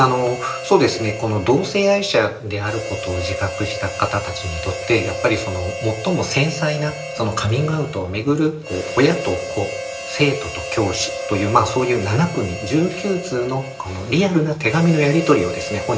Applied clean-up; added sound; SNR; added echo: none; Harmonica; 10 dB; reverberation time 1.3 s.